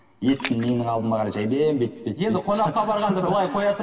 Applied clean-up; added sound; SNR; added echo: none; Splash, splatter; 11 dB; reverberation time 1.4 s.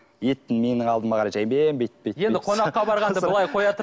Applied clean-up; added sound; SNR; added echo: none; none; none; none.